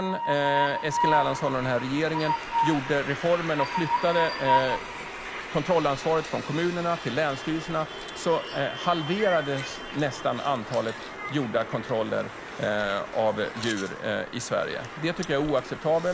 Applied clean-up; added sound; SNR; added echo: none; Train; 5 dB; none.